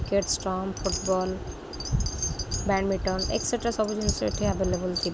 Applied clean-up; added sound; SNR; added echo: none; Wind chime; 10 dB; none.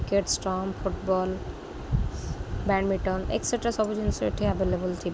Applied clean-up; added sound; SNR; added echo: none; none; none; none.